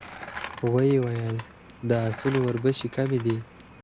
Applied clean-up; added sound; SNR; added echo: none; Skateboard; 14 dB; none.